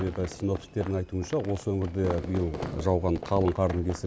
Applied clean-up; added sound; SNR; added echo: none; Run + Fireworks; 11 dB; none.